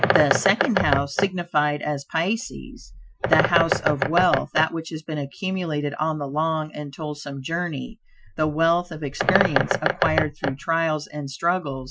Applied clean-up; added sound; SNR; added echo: classical method Wiener filter.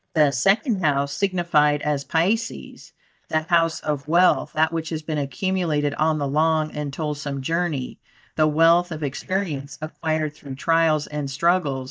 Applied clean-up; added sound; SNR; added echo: neural mask model DeepFilterNet 3.